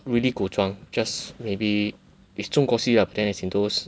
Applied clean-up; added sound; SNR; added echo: none; none; none; none.